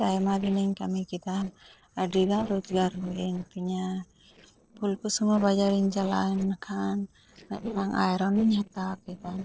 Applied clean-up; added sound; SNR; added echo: neural separator model SepFormer DNS4.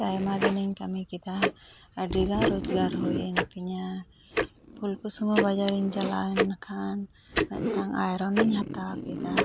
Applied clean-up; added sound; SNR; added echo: none; Tick-tock + Zipper (clothing); 2 dB; none.